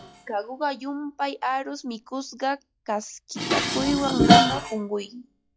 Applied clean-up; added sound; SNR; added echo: classical method log-MMSE.